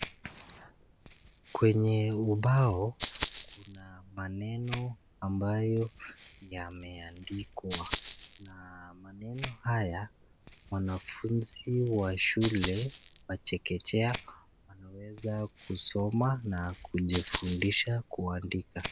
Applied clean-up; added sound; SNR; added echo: none; Rattle (instrument); -4 dB; none.